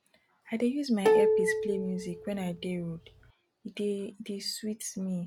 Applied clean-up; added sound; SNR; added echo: none; Plucked string instrument; -5 dB; none.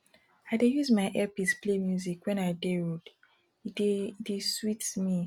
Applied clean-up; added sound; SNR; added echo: none; none; none; none.